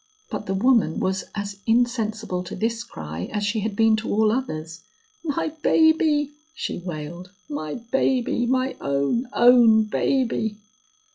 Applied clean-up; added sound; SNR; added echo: classical method log-MMSE.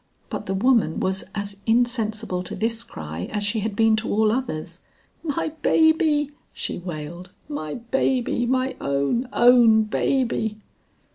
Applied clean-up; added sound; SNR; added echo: none; none; none; none.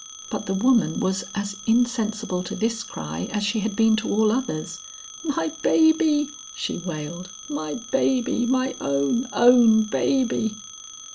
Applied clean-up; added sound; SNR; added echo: none; Telephone; 17 dB; none.